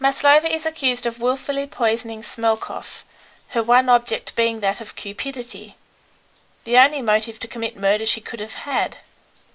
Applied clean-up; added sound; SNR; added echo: none; none; none; none.